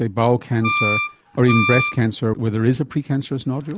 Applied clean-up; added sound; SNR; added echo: none; Wind instrument, woodwind instrument; 3 dB; none.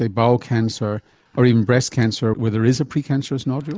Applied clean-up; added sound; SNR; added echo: neural mask model Resemble Enhance denoiser.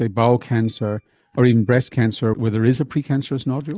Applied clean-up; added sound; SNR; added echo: neural mask model DeepFilterNet 3.